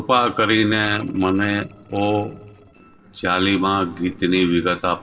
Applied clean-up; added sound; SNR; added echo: neural separator model SepFormer DNS4.